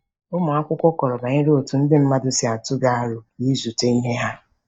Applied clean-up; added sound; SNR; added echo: neural mask model DeepFilterNet 3.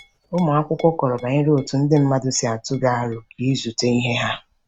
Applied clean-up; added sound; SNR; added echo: neural mask model RNNoise.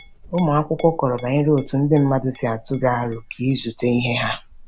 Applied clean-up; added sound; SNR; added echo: none; Chink, clink; 20 dB; none.